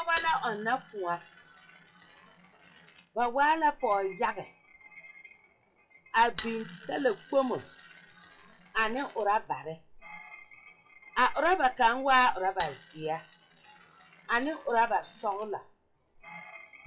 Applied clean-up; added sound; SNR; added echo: classical method WPE with log-MMSE.